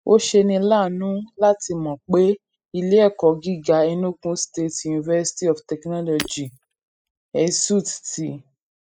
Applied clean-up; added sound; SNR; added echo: classical method spectral subtraction.